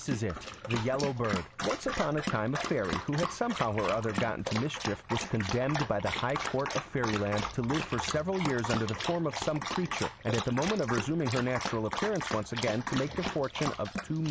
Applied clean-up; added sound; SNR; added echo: none; Dog; 5 dB; none.